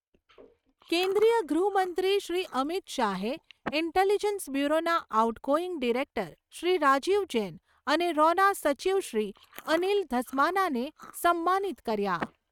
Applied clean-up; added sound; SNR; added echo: neural mask model RNNoise.